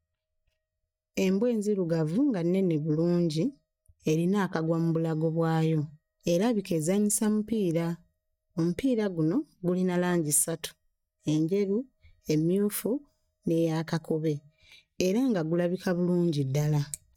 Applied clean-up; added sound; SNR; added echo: neural mask model DeepFilterNet 3.